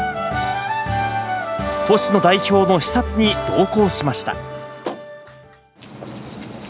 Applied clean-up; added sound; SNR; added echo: none; none; none; none.